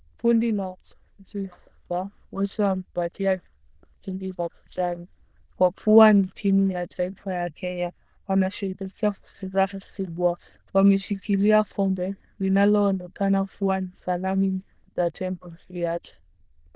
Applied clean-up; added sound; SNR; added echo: neural diffusion model UNIVERSE++.